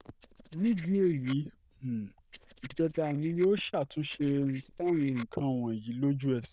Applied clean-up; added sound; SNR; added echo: neural diffusion model UNIVERSE++.